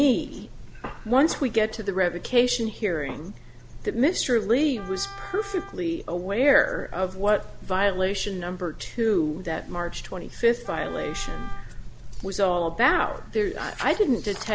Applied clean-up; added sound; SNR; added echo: none; Wind instrument, woodwind instrument; 18 dB; none.